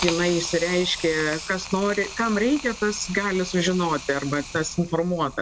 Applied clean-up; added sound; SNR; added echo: none; Hiss; 12 dB; none.